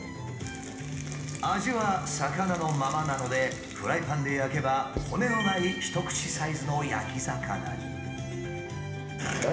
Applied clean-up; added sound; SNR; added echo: none; Writing; 9 dB; reverberation time 1.0 s.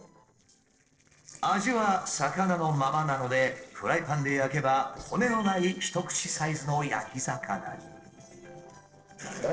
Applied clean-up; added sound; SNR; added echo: neural separator model SepFormer DNS4.